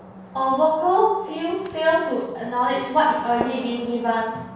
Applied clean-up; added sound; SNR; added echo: none; Gunshot, gunfire; 17 dB; reverberation time 0.7 s.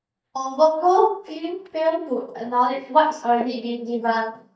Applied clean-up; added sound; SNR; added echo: neural mask model DeepFilterNet 3.